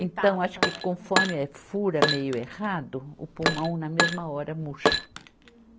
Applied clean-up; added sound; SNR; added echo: none; Glass; 0 dB; none.